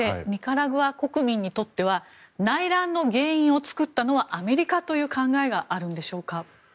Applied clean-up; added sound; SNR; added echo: none; none; none; none.